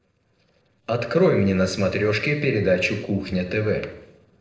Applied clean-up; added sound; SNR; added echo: neural separator model SepFormer DNS4.